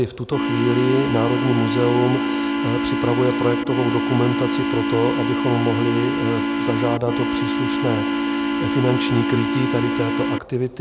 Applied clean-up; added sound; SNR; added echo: none; Organ; -1 dB; none.